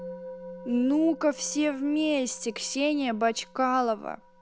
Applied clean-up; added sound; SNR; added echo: none; Musical instrument; 17 dB; none.